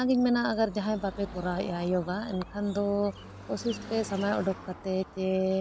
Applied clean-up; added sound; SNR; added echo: none; Car passing by / Traffic noise, roadway noise; 16 dB; none.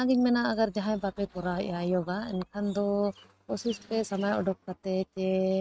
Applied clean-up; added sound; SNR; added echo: neural mask model RNNoise.